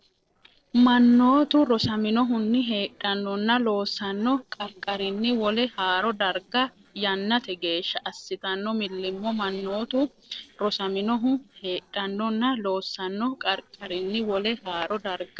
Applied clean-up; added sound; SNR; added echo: neural separator model SepFormer DNS4.